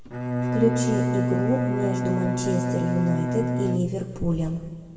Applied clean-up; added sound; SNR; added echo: none; Bowed string instrument; -1 dB; reverberation time 1.9 s.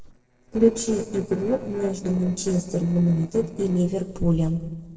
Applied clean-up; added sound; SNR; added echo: neural separator model SepFormer DNS4.